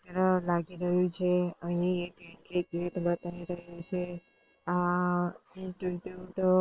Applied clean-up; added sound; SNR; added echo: neural separator model SepFormer WHAM!.